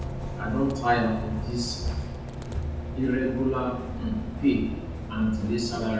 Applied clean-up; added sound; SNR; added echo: none; Bus; 5 dB; reverberation time 0.8 s.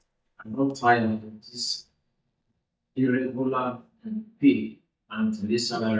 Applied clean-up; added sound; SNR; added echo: neural mask model DeepFilterNet 3.